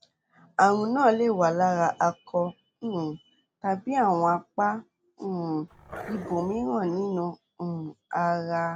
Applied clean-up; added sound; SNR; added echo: none; Growling; 14 dB; none.